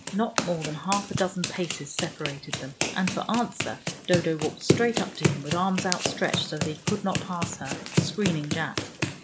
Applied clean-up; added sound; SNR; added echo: none; Run; 1 dB; none.